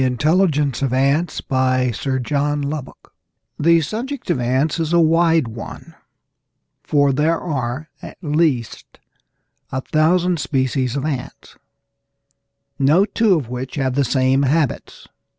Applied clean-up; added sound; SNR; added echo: none; none; none; none.